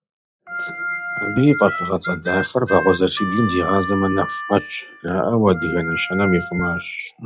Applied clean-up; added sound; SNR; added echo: classical method log-MMSE.